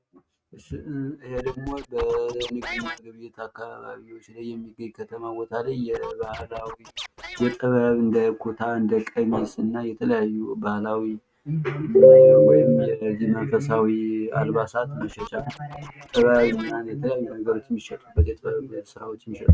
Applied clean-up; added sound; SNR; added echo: neural mask model RNNoise.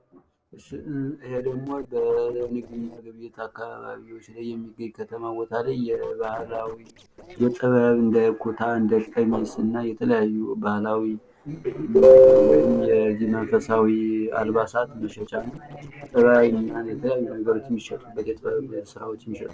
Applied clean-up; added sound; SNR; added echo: neural separator model SepFormer DNS4.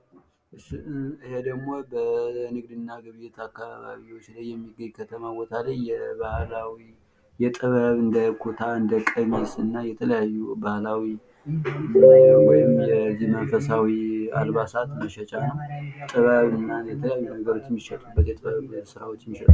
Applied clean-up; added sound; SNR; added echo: none; none; none; none.